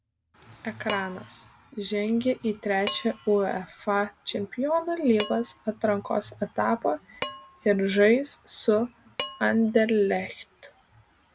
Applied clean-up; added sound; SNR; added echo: none; Dishes, pots, and pans; 15 dB; none.